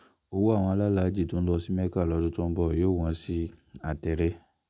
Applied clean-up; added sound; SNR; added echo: none; none; none; none.